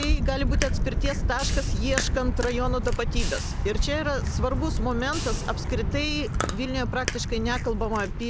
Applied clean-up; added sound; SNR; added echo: none; Chewing, mastication + Hi-hat; 13 dB; none.